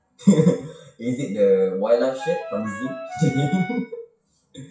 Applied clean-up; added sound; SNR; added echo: classical method WPE with log-MMSE.